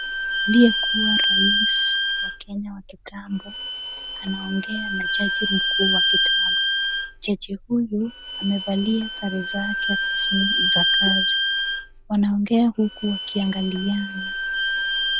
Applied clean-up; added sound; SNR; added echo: none; Bowed string instrument; -2 dB; none.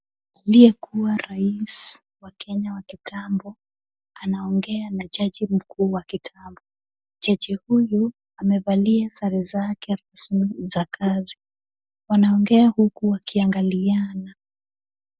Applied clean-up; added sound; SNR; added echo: none; none; none; none.